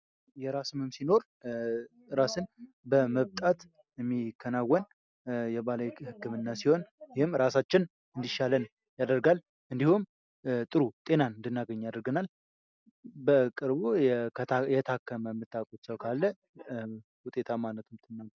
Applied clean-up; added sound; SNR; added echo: none; none; none; none.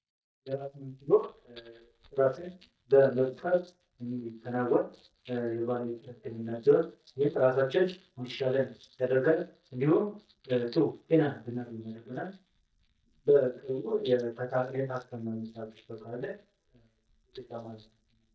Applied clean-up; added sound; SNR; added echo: neural mask model DeepFilterNet 3.